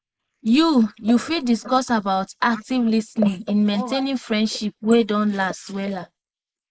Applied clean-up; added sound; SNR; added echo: neural mask model Resemble Enhance denoiser.